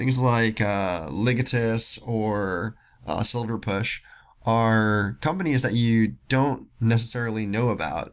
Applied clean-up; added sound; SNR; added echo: none; none; none; none.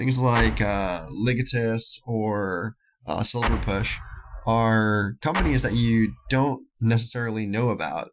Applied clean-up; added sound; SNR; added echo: classical method Wiener filter.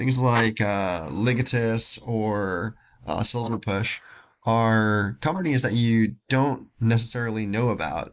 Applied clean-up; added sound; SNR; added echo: neural mask model Resemble Enhance denoiser.